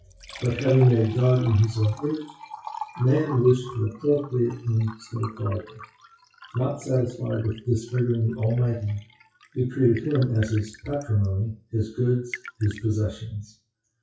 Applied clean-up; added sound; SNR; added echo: classical method WPE with log-MMSE.